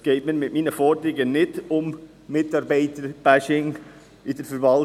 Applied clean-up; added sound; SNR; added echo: none; none; none; none.